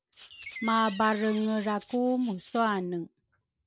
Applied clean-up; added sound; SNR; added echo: none; Door + Rattle (instrument); 17 dB; none.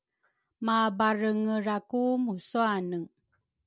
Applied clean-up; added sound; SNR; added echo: none; none; none; none.